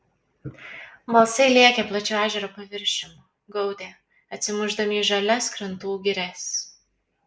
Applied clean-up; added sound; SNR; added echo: none; none; none; none.